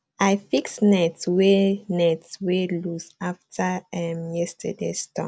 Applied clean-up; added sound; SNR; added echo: none; none; none; none.